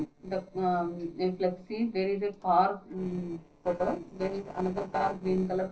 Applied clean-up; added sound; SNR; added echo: neural separator model SepFormer DNS4.